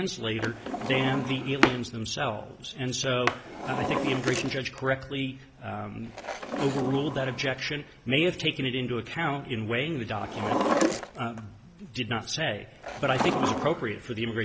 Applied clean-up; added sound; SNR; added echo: none; Drawer open or close; 3 dB; none.